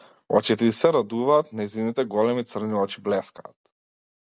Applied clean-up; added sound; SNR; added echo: none; none; none; none.